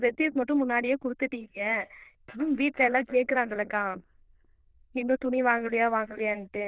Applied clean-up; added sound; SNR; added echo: neural diffusion model UNIVERSE++.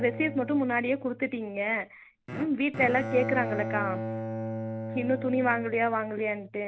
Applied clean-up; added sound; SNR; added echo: none; Bowed string instrument; 8 dB; none.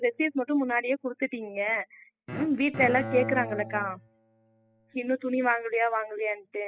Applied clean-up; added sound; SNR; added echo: classical method spectral subtraction.